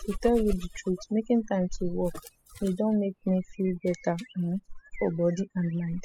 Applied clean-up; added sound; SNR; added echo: classical method spectral subtraction.